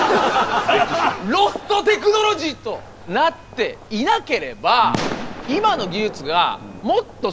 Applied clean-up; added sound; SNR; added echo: none; Fireworks; 15 dB; none.